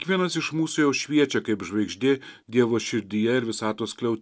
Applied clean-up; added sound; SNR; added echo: none; none; none; none.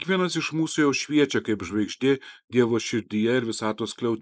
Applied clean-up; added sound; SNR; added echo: neural mask model Resemble Enhance denoiser.